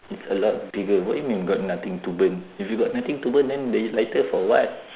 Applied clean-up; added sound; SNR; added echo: none; none; none; none.